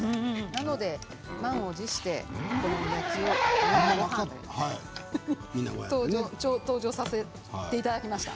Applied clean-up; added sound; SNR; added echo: none; Zipper (clothing); 2 dB; none.